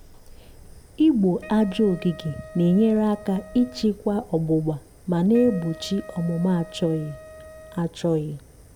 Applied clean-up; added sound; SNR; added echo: none; Fire + Wind instrument, woodwind instrument; 19 dB; none.